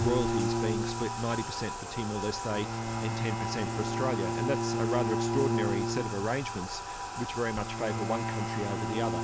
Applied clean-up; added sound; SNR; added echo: none; Bathtub (filling or washing) + Bowed string instrument; -1 dB; none.